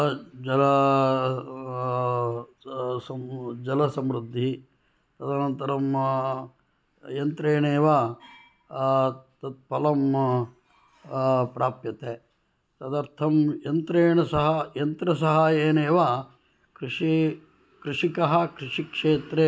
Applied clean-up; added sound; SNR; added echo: none; none; none; none.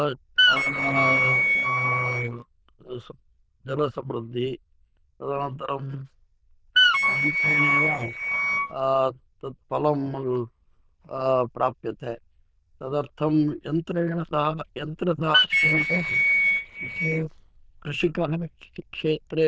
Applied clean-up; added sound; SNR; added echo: neural diffusion model UNIVERSE++.